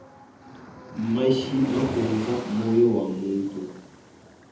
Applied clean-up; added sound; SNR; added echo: none; Waves, surf; 12 dB; reverberation time 0.8 s.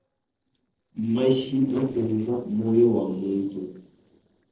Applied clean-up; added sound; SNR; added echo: neural separator model SepFormer DNS4.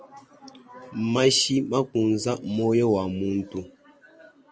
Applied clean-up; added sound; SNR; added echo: none; none; none; none.